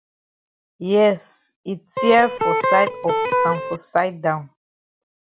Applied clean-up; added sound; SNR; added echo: none; Electric guitar; -1 dB; none.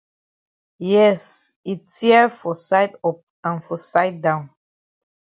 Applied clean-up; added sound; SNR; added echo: none; none; none; none.